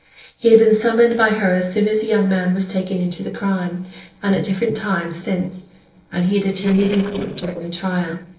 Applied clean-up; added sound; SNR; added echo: neural separator model SepFormer DNS4.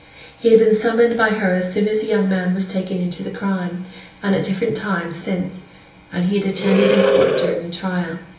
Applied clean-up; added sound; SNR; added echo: none; Animal; -2 dB; reverberation time 0.7 s.